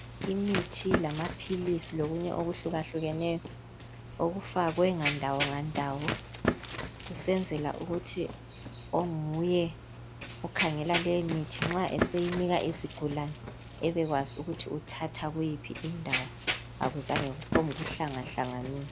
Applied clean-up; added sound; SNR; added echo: none; Run; 5 dB; none.